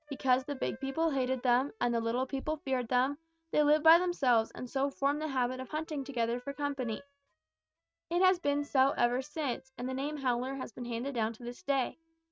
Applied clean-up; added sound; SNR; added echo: neural mask model RNNoise.